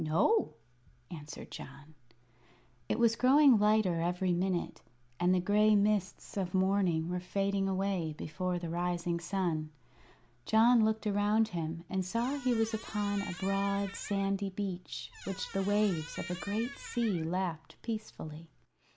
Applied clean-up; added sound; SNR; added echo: none; Squeak; 15 dB; none.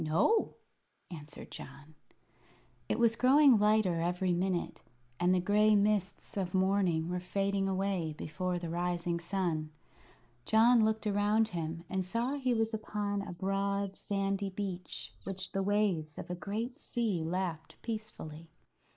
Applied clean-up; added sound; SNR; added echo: neural mask model Resemble Enhance denoiser.